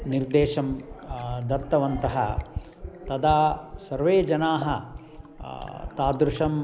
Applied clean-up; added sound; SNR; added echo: none; Fill (with liquid); 12 dB; none.